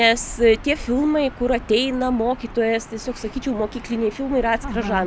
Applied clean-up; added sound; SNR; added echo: none; Gull, seagull / Ocean; 14 dB; none.